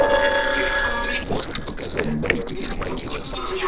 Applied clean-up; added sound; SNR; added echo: neural separator model SepFormer DNS4.